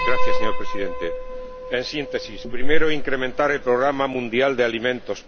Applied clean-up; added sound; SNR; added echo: none; Piano; -4 dB; none.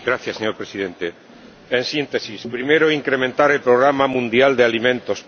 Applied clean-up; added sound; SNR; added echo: none; none; none; none.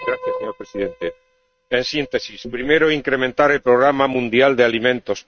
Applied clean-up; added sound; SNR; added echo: neural mask model RNNoise.